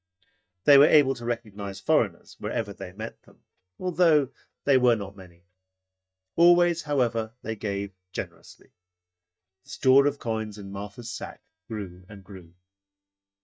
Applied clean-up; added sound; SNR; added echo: neural mask model DeepFilterNet 3.